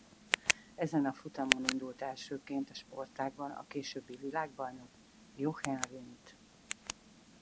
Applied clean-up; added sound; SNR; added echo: none; Tick; 2 dB; none.